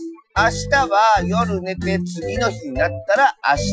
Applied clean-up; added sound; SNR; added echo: classical method Wiener filter.